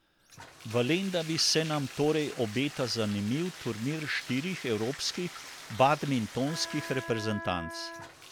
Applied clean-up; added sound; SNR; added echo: none; Wind instrument, woodwind instrument + Bathtub (filling or washing); 13 dB; none.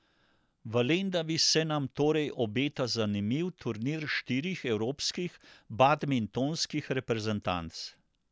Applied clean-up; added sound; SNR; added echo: none; none; none; none.